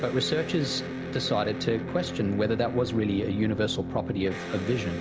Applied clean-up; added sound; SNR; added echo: none; Electric guitar; 6 dB; none.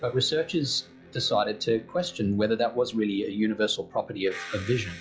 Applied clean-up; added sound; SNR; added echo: classical method log-MMSE.